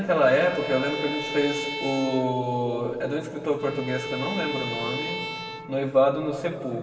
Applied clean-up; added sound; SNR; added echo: none; Bowed string instrument; 9 dB; reverberation time 2.8 s.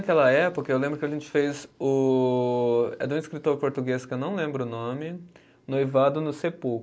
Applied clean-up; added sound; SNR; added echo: none; none; none; none.